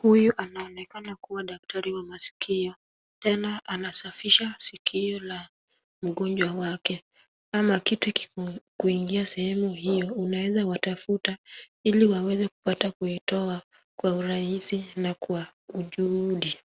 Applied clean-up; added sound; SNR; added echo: none; none; none; none.